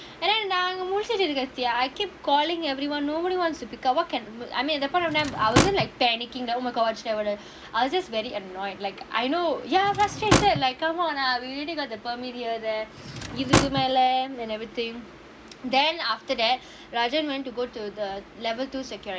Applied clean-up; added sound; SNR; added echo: none; Drawer open or close / Wood; 1 dB; none.